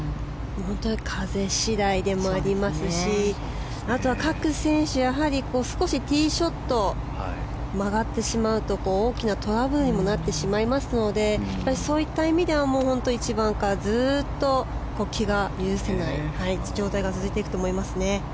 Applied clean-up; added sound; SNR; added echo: none; none; none; none.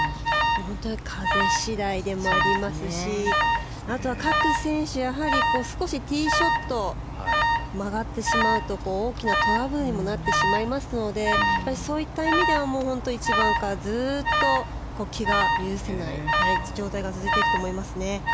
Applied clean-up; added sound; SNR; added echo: none; Alarm; -1 dB; none.